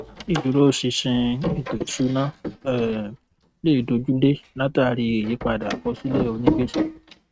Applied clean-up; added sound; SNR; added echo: neural mask model RNNoise.